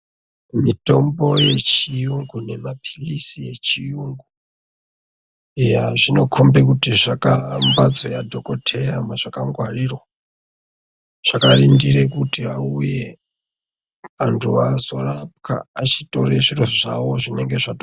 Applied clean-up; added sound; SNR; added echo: none; Animal; 10 dB; none.